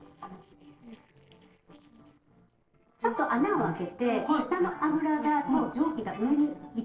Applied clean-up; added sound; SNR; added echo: neural separator model SepFormer DNS4.